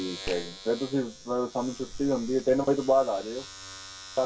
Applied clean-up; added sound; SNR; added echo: none; Domestic sounds, home sounds; 14 dB; reverberation time 0.2 s.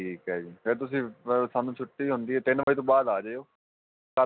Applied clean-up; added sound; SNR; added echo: none; none; none; none.